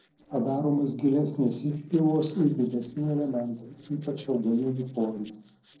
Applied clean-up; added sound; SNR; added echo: neural separator model SepFormer DNS4.